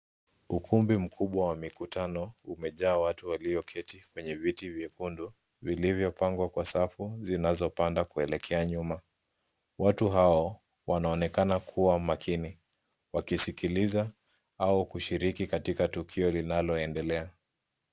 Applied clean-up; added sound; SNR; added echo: none; none; none; none.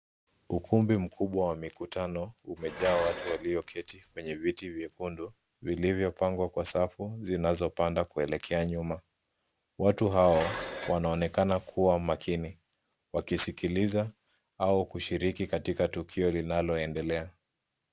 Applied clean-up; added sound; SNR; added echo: none; Dishes, pots, and pans; 11 dB; none.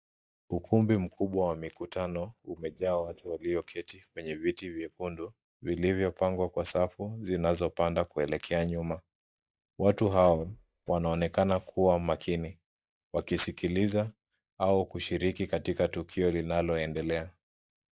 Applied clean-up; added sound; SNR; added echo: neural mask model DeepFilterNet 3.